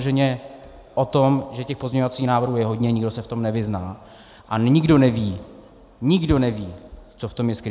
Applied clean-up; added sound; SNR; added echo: none; none; none; none.